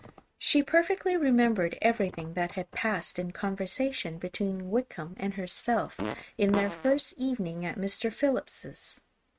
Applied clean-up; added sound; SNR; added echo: neural mask model RNNoise.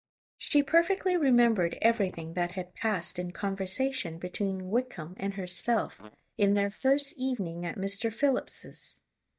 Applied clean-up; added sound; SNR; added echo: neural mask model DeepFilterNet 3.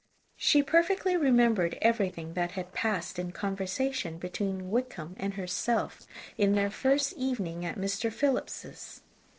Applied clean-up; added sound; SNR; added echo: neural separator model SepFormer DNS4.